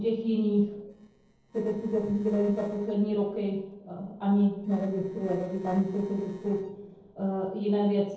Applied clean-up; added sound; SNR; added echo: neural separator model SepFormer DNS4.